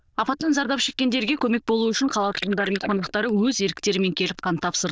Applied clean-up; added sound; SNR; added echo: neural diffusion model UNIVERSE++.